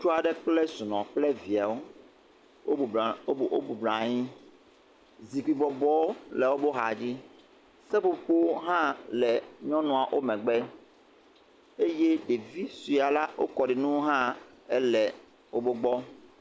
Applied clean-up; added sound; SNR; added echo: none; none; none; none.